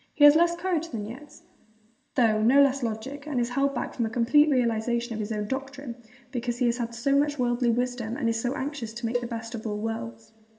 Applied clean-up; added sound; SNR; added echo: none; Cowbell; 11 dB; reverberation time 2.4 s.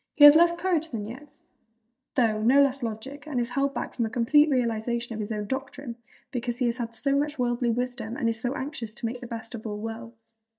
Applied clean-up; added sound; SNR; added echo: neural mask model DeepFilterNet 3.